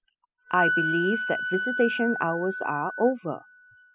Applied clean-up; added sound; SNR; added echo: classical method spectral subtraction.